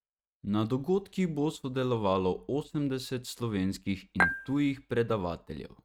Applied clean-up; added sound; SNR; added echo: neural mask model RNNoise.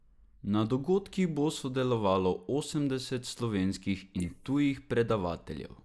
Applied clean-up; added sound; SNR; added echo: neural mask model Resemble Enhance denoiser.